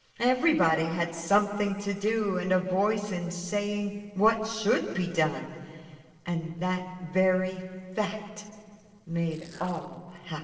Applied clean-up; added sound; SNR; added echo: neural separator model SepFormer DNS4.